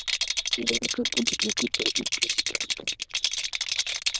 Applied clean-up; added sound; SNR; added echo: neural diffusion model UNIVERSE++.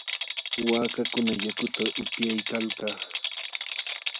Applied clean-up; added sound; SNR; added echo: none; Rattle; -1 dB; none.